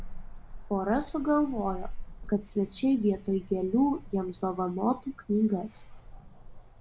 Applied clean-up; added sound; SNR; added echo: none; Cricket / Motor vehicle (road); 12 dB; none.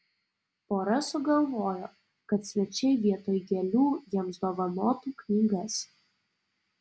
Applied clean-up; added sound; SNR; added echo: none; none; none; none.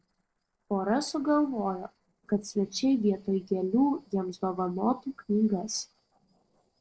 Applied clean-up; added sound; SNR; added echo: neural separator model SepFormer DNS4.